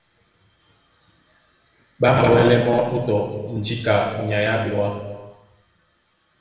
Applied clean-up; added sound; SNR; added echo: none; none; none; reverberation time 1.2 s.